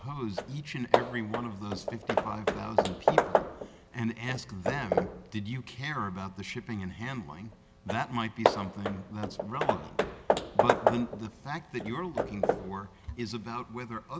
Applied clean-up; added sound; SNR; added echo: none; Hammer / Wood; -4 dB; none.